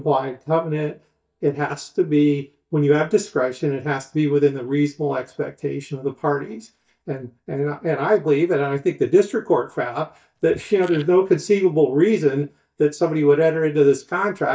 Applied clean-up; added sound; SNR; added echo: neural mask model DeepFilterNet 3.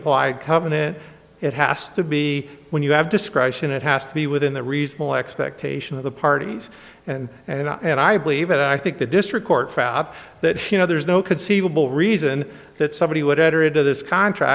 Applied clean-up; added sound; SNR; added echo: none; none; none; none.